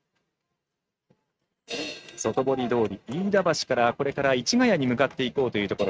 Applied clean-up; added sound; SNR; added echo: neural mask model RNNoise.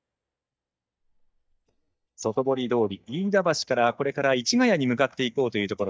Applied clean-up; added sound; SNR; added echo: neural mask model DeepFilterNet 3.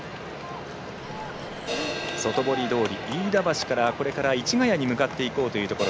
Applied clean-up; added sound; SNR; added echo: none; Breathing + Crash cymbal; 11 dB; none.